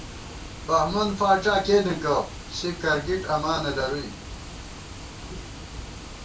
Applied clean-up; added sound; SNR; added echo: none; Water; 11 dB; reverberation time 0.3 s.